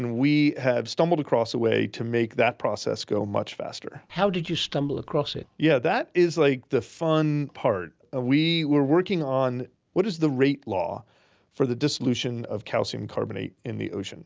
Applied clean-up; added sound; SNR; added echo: none; none; none; none.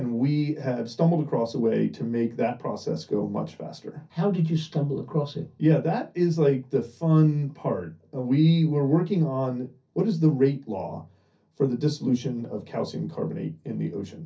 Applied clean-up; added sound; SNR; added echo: none; none; none; reverberation time 0.3 s.